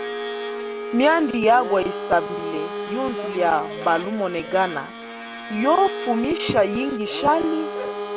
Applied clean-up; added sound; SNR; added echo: none; Domestic sounds, home sounds + Wind instrument, woodwind instrument; 7 dB; none.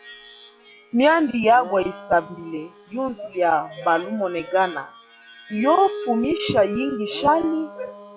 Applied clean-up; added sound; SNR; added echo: classical method log-MMSE.